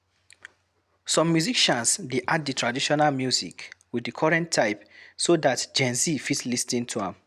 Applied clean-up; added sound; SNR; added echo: none; none; none; none.